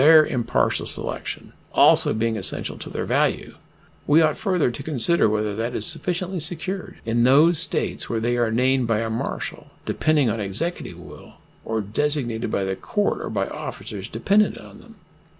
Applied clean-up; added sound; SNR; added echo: none; none; none; none.